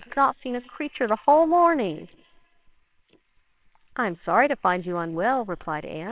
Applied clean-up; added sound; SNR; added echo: neural separator model SepFormer WHAMR!.